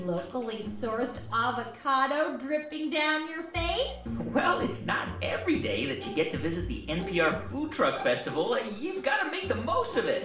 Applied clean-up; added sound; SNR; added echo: none; Bowed string instrument; 15 dB; reverberation time 0.5 s.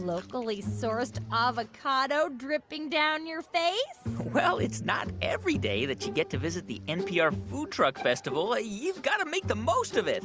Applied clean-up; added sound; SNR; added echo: none; none; none; none.